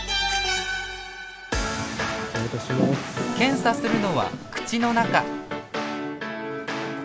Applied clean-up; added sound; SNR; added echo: none; none; none; none.